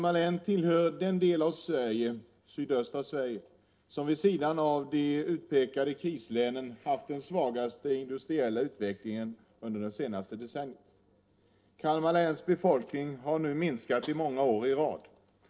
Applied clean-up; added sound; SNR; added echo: neural separator model SepFormer DNS4.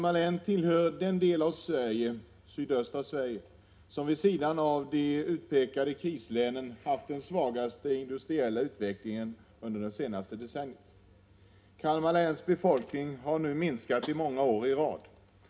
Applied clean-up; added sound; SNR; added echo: none; Tap; 19 dB; reverberation time 0.3 s.